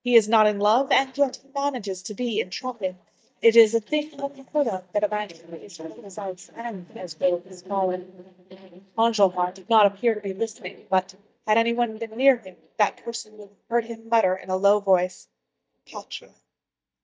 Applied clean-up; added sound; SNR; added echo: neural mask model DeepFilterNet 3.